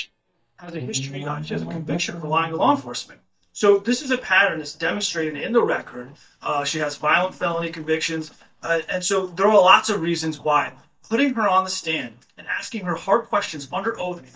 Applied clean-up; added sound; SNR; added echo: neural mask model DeepFilterNet 3.